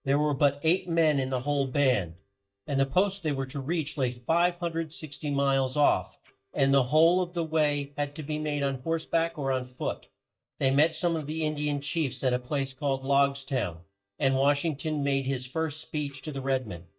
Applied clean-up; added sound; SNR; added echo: neural mask model DeepFilterNet 3.